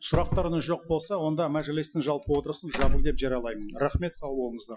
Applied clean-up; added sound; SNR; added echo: classical method Wiener filter.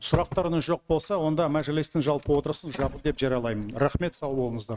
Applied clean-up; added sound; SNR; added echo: neural mask model RNNoise.